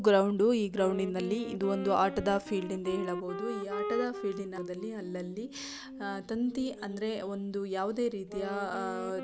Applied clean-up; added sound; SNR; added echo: none; Wind instrument, woodwind instrument; 10 dB; none.